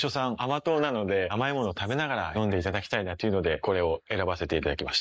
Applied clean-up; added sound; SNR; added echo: neural mask model Resemble Enhance denoiser.